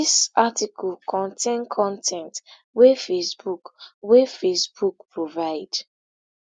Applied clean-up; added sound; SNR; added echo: none; none; none; none.